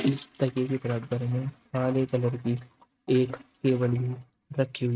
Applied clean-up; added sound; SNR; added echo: neural mask model RNNoise.